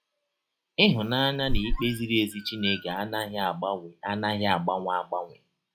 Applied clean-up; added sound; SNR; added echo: classical method log-MMSE.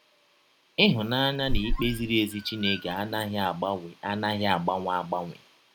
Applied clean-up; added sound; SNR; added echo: none; Squeak; 3 dB; none.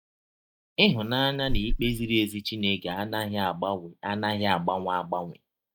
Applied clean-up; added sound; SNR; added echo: neural mask model DeepFilterNet 3.